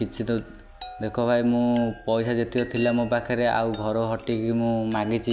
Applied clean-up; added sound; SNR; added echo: none; Chime; 20 dB; none.